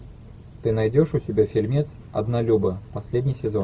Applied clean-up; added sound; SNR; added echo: none; none; none; none.